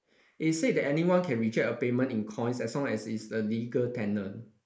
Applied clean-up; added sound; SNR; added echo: neural mask model Resemble Enhance denoiser.